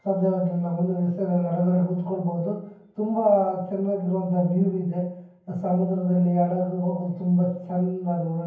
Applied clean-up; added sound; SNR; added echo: none; none; none; reverberation time 0.9 s.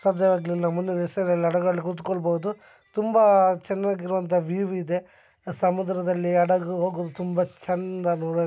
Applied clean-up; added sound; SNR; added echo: none; none; none; none.